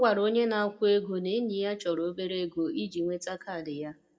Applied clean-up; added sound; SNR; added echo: none; none; none; reverberation time 0.3 s.